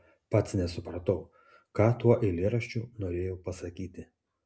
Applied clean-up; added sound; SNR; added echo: none; none; none; none.